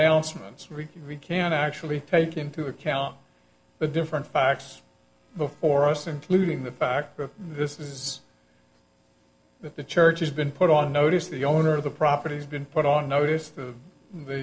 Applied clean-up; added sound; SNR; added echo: none; none; none; none.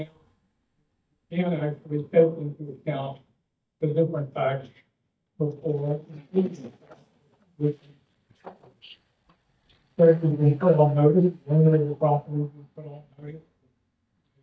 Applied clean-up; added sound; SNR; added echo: neural mask model DeepFilterNet 3.